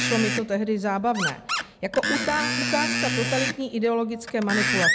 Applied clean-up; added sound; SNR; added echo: none; Screech; 1 dB; none.